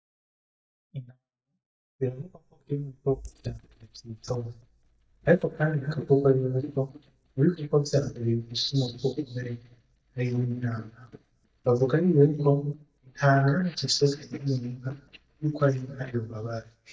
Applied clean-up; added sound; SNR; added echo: neural mask model DeepFilterNet 3.